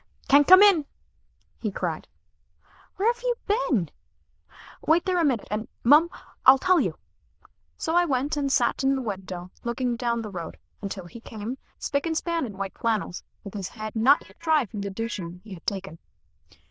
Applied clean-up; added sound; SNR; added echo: neural diffusion model UNIVERSE++.